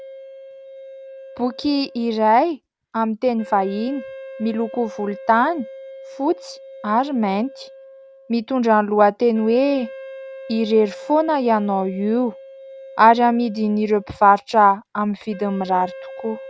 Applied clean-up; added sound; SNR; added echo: none; Wind instrument, woodwind instrument; 18 dB; none.